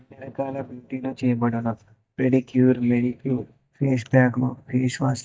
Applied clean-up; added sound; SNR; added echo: neural mask model DeepFilterNet 3.